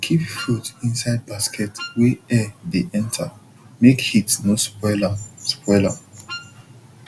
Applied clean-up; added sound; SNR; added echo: none; Wind instrument, woodwind instrument; 16 dB; none.